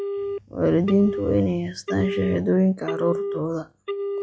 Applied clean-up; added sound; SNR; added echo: classical method log-MMSE.